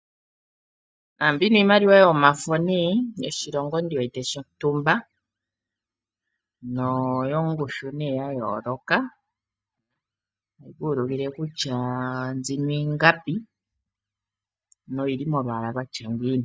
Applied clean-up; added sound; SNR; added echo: neural mask model DeepFilterNet 3.